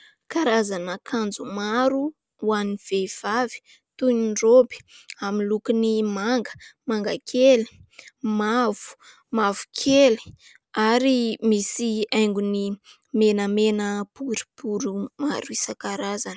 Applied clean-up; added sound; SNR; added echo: none; none; none; none.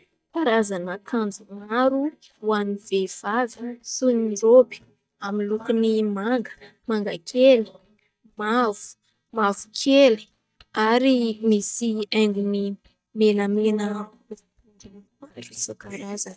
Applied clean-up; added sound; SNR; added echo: neural mask model DeepFilterNet 3.